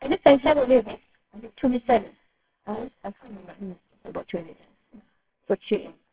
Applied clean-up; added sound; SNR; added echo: neural separator model SepFormer WHAMR!.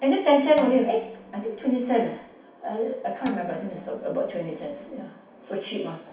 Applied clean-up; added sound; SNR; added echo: none; Bowed string instrument; 17 dB; reverberation time 0.6 s.